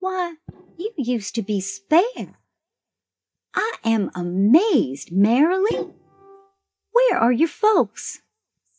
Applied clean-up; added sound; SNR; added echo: neural mask model DeepFilterNet 3.